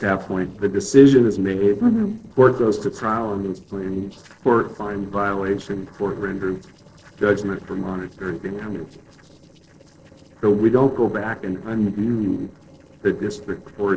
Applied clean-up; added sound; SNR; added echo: neural separator model SepFormer DNS4.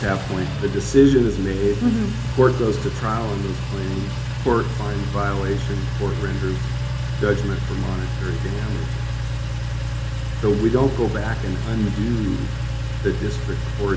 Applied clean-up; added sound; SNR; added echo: none; Engine; 1 dB; reverberation time 0.4 s.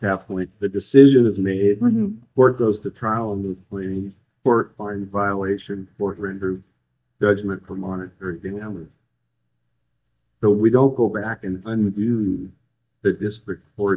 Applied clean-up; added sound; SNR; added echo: neural mask model DeepFilterNet 3.